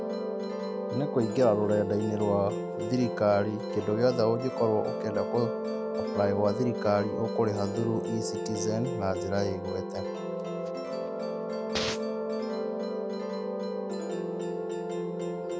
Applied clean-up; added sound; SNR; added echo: none; Musical instrument; 2 dB; none.